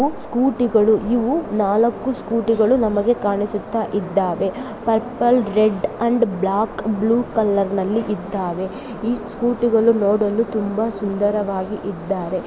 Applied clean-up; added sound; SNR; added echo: none; none; none; none.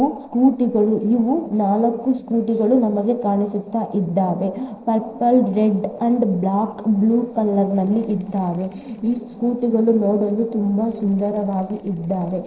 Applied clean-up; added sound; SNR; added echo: neural separator model SepFormer DNS4.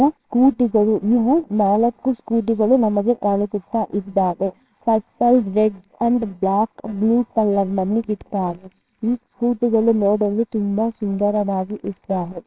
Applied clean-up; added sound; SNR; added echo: neural separator model SepFormer WHAMR!.